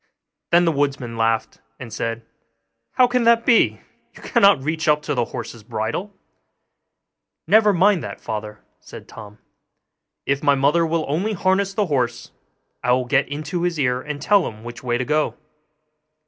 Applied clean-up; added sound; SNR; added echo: none; none; none; none.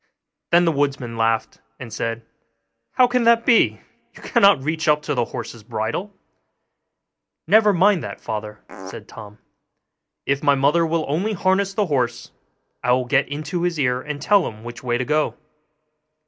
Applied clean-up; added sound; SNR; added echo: none; Fart; 11 dB; none.